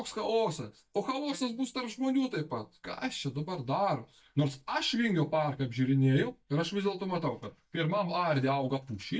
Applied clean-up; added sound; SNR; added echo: neural mask model DeepFilterNet 3.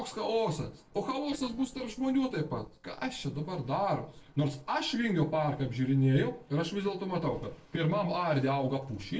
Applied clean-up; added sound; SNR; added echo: neural separator model SepFormer DNS4.